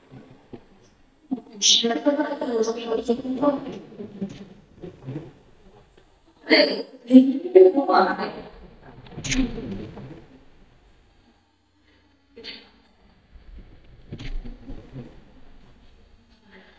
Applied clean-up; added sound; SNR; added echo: neural mask model DeepFilterNet 3.